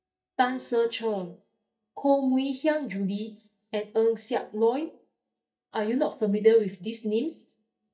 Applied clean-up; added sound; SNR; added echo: neural mask model DeepFilterNet 3.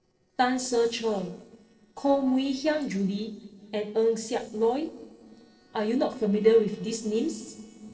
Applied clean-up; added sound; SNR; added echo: neural separator model SepFormer DNS4.